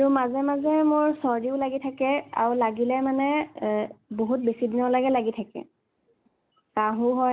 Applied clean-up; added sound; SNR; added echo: none; none; none; none.